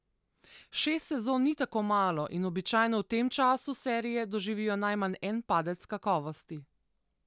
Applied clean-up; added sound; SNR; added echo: none; none; none; none.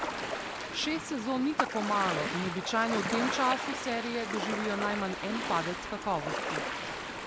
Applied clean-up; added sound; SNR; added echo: none; Ocean; 2 dB; none.